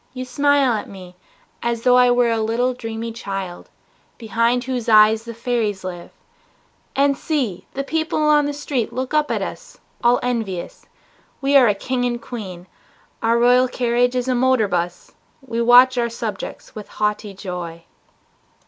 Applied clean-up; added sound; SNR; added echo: none; none; none; none.